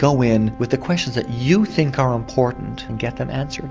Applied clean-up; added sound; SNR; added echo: none; Brass instrument; 18 dB; none.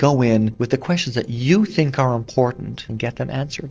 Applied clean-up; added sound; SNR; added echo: neural separator model SepFormer DNS4.